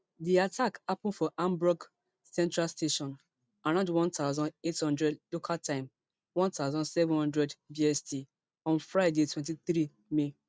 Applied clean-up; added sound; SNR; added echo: none; none; none; none.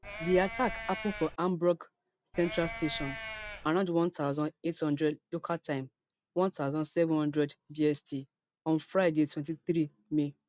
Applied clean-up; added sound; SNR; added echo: none; Livestock, farm animals, working animals; 9 dB; none.